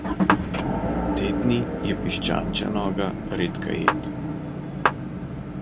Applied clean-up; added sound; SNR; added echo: none; Motor vehicle (road) / Engine + Clapping; -4 dB; none.